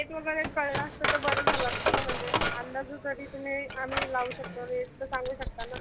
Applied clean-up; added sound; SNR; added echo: none; Coin (dropping); -2 dB; none.